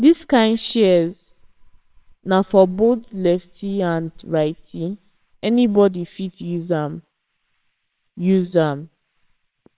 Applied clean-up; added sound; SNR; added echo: neural separator model SepFormer WHAMR!.